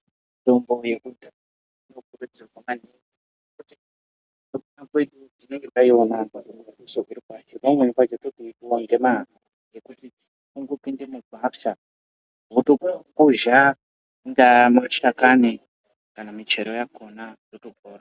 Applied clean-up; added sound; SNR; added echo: none; none; none; none.